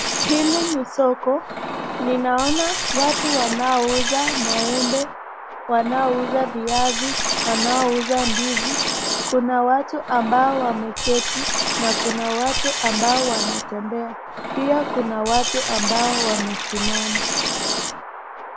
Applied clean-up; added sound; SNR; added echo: none; Liquid; 2 dB; none.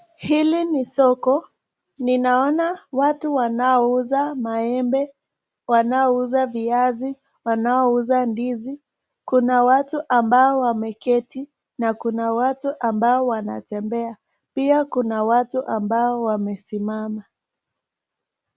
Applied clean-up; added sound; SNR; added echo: none; none; none; none.